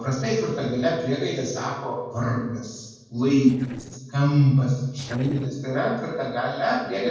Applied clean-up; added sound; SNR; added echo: neural separator model SepFormer DNS4.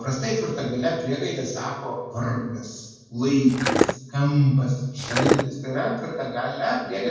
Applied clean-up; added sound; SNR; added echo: none; Skateboard; -2 dB; reverberation time 1.2 s.